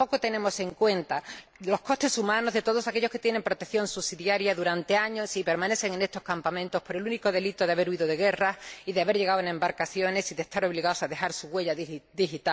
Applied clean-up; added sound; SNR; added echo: none; none; none; none.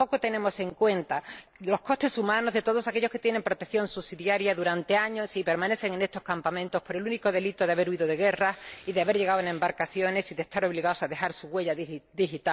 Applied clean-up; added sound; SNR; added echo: neural separator model SepFormer DNS4.